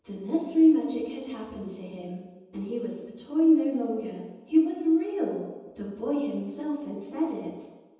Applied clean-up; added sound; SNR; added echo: none; none; none; reverberation time 1.1 s.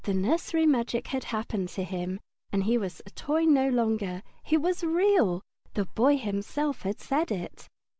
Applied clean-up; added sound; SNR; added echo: none; none; none; none.